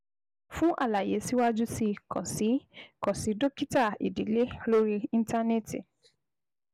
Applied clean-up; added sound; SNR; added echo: none; none; none; none.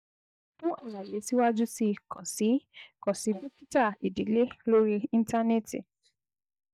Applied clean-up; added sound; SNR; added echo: neural mask model DeepFilterNet 3.